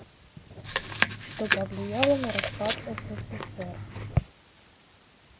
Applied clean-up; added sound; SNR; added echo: none; Chewing, mastication; -1 dB; none.